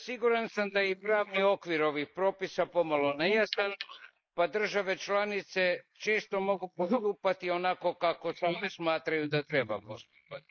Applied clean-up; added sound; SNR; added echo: neural mask model Resemble Enhance denoiser.